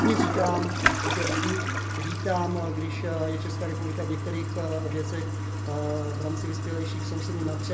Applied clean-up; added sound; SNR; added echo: none; Toilet flush; -3 dB; reverberation time 0.3 s.